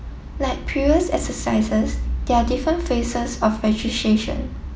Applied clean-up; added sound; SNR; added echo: none; none; none; none.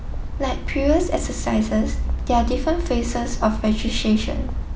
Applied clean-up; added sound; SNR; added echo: none; Bird; 6 dB; none.